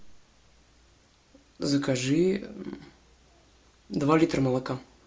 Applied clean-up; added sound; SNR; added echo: none; none; none; none.